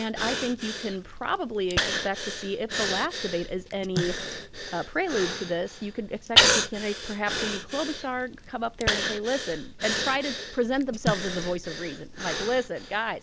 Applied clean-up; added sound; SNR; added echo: none; Breathing; 0 dB; none.